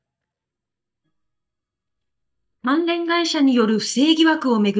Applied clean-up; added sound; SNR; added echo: neural mask model DeepFilterNet 3.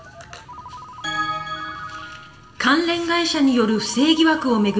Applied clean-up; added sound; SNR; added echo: none; Ringtone; 19 dB; reverberation time 2.7 s.